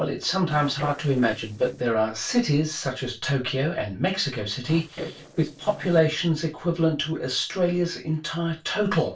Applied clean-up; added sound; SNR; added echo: neural separator model SepFormer DNS4.